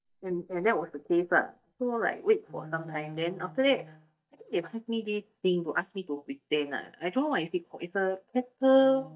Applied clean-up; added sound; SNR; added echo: neural mask model DeepFilterNet 3.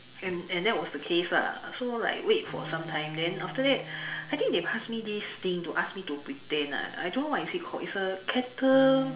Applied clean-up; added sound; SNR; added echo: none; Bowed string instrument; 18 dB; reverberation time 1.7 s.